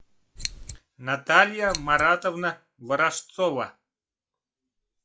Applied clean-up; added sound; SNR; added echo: classical method log-MMSE.